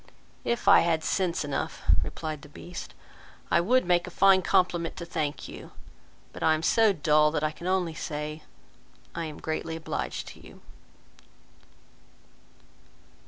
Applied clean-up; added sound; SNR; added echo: none; none; none; none.